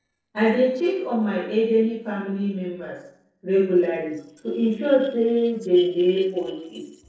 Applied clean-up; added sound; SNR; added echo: neural separator model SepFormer DNS4.